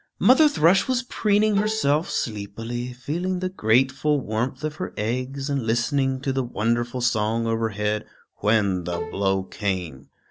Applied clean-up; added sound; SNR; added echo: none; Bowed string instrument; 13 dB; none.